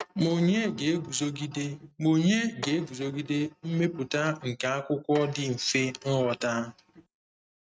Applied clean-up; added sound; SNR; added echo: neural mask model RNNoise.